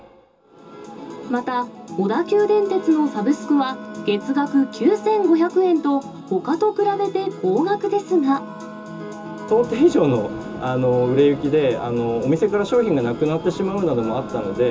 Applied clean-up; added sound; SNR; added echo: none; Wind instrument, woodwind instrument; 19 dB; reverberation time 0.2 s.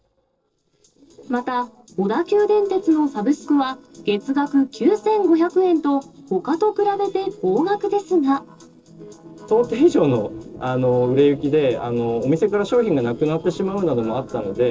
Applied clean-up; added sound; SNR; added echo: neural separator model SepFormer DNS4.